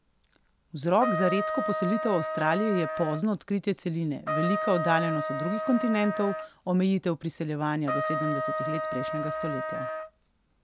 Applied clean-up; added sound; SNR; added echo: none; Trumpet; 4 dB; none.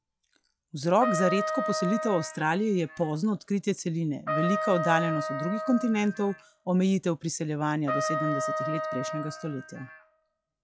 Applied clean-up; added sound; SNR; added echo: classical method log-MMSE.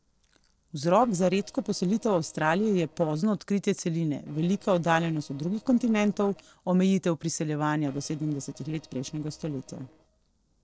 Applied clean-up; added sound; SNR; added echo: neural separator model SepFormer DNS4.